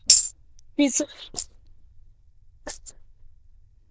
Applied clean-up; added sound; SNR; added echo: neural diffusion model UNIVERSE++.